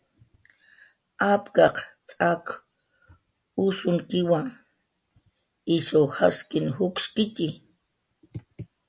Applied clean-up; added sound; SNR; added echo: none; none; none; none.